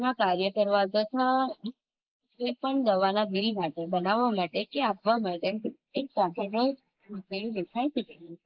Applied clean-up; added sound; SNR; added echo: neural mask model Resemble Enhance denoiser.